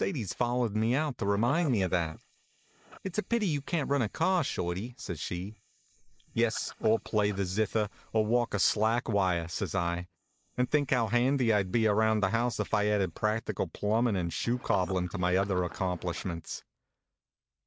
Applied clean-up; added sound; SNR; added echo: neural mask model Resemble Enhance denoiser.